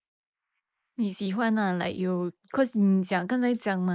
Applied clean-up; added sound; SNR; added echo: neural mask model Resemble Enhance denoiser.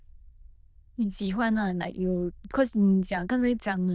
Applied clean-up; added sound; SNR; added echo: neural diffusion model UNIVERSE++.